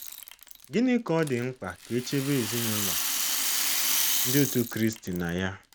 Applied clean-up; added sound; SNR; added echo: none; Rattle; 1 dB; none.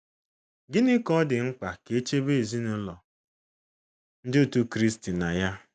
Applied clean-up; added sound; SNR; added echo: none; none; none; none.